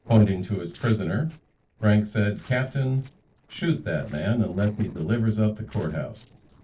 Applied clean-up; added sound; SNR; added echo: neural separator model SepFormer DNS4.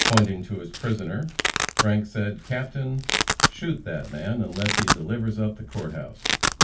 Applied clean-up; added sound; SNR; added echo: none; Domestic sounds, home sounds; 0 dB; reverberation time 0.2 s.